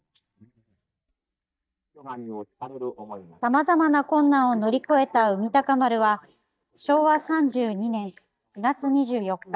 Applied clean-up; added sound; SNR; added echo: neural mask model DeepFilterNet 3.